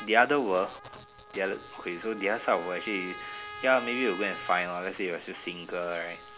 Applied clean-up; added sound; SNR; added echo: none; Trumpet; 15 dB; none.